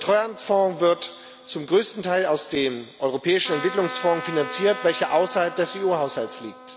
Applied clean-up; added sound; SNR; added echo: none; Trumpet; 14 dB; none.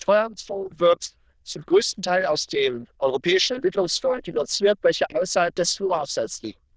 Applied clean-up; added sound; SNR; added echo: neural diffusion model UNIVERSE++.